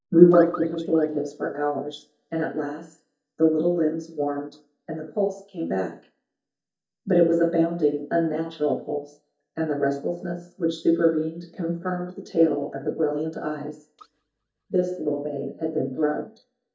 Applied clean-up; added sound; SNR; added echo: neural mask model DeepFilterNet 3.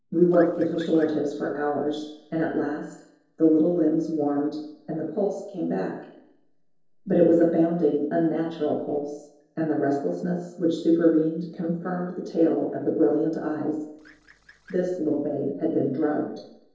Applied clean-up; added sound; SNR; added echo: neural separator model SepFormer DNS4.